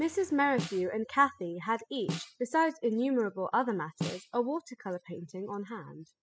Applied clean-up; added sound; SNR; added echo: classical method spectral subtraction.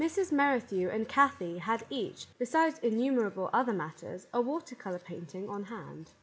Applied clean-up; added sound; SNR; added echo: none; none; none; none.